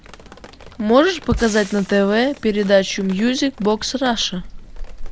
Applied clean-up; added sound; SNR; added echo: none; Drip + Frying (food); 15 dB; none.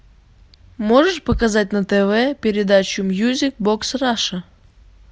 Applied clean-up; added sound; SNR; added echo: none; none; none; none.